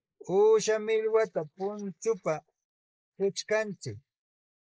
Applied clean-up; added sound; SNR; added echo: neural mask model Resemble Enhance denoiser.